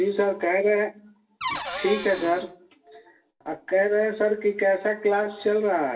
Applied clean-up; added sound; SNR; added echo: none; Cupboard open or close / Door; 7 dB; reverberation time 0.2 s.